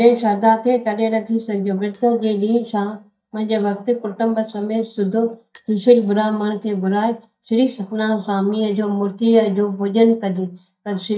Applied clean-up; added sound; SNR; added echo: neural mask model DeepFilterNet 3.